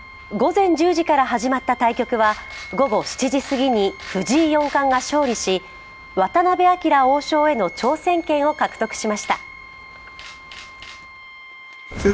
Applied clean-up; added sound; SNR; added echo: none; Wind instrument, woodwind instrument + Wind instrument, woodwind instrument; 19 dB; none.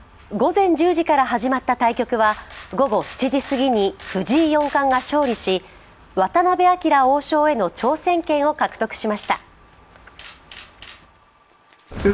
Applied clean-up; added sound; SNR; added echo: none; none; none; none.